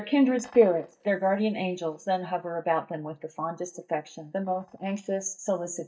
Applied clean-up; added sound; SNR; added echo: neural mask model DeepFilterNet 3.